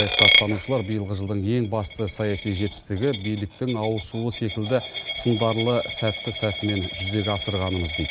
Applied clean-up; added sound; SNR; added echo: none; Coin (dropping); 1 dB; none.